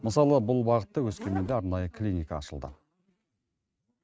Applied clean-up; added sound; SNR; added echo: neural mask model RNNoise.